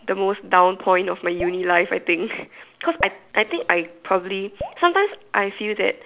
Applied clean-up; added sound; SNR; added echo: none; Drip; 19 dB; none.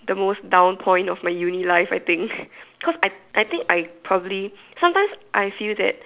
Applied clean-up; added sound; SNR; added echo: none; none; none; none.